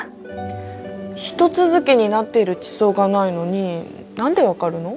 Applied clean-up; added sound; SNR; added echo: none; none; none; none.